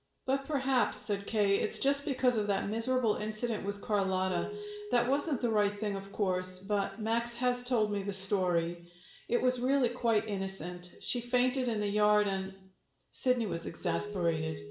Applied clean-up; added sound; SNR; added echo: none; Keyboard (musical); 18 dB; reverberation time 0.5 s.